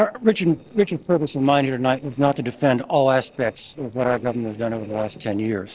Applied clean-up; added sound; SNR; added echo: neural separator model SepFormer DNS4.